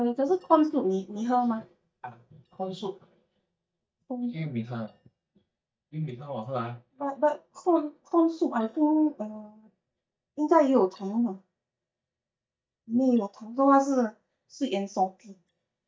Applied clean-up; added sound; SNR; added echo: neural mask model DeepFilterNet 3.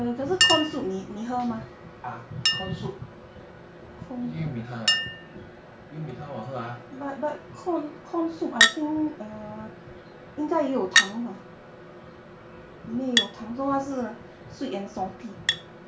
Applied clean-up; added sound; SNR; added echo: none; Chink, clink; 0 dB; reverberation time 0.3 s.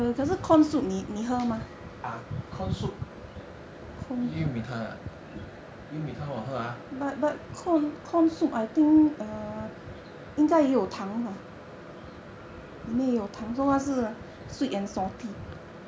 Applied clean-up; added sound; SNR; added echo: none; none; none; none.